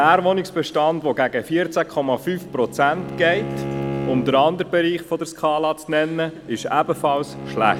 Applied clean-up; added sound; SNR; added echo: none; Bowed string instrument; 12 dB; none.